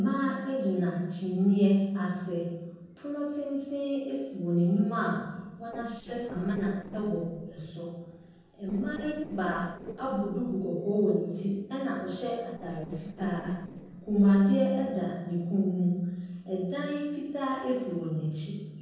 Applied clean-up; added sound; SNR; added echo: neural separator model SepFormer DNS4.